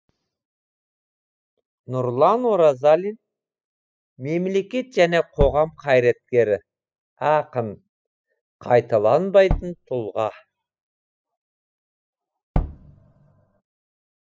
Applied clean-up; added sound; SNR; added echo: classical method spectral subtraction.